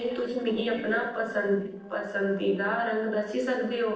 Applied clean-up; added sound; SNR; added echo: neural separator model SepFormer DNS4.